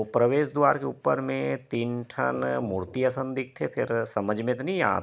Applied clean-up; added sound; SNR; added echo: none; none; none; none.